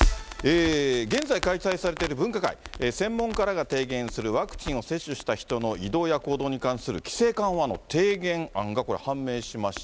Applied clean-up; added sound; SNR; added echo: none; Crackle; 8 dB; none.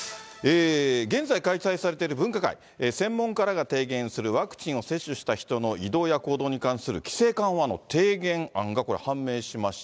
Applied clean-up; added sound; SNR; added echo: none; none; none; none.